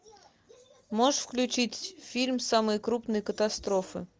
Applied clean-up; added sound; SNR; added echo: none; none; none; none.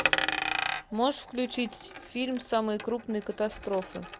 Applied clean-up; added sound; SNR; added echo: none; Coin (dropping); 2 dB; none.